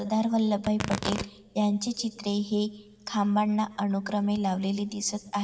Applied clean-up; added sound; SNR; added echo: none; Tearing; 14 dB; reverberation time 2.4 s.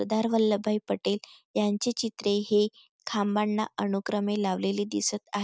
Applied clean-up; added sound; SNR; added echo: none; none; none; none.